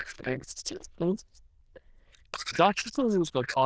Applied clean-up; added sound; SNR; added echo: neural diffusion model UNIVERSE++.